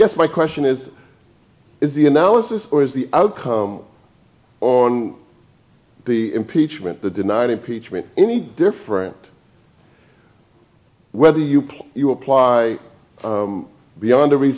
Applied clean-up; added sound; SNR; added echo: none; none; none; none.